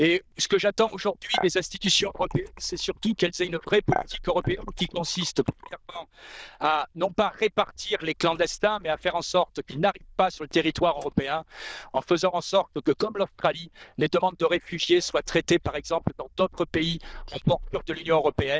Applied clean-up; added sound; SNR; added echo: neural diffusion model UNIVERSE++.